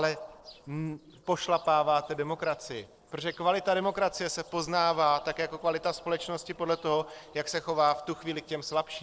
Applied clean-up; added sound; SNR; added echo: neural separator model SepFormer DNS4.